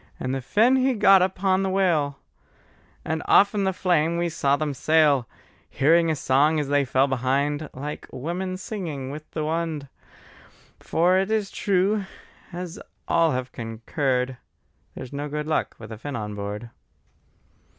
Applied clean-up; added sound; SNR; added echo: none; none; none; none.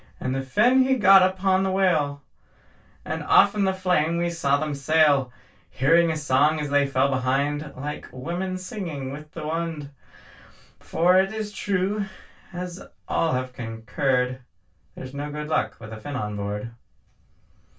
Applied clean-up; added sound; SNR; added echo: none; none; none; reverberation time 0.2 s.